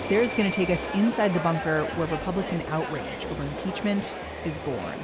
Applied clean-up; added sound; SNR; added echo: none; Subway, metro, underground + Chirp, tweet; 5 dB; none.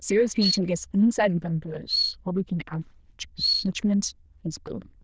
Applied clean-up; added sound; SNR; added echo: neural diffusion model UNIVERSE++.